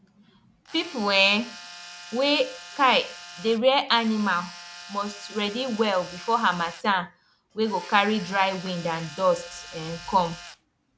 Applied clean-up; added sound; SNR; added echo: none; Tools; 16 dB; none.